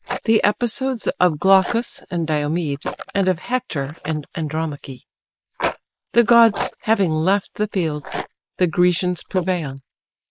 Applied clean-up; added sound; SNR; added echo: neural mask model Resemble Enhance denoiser.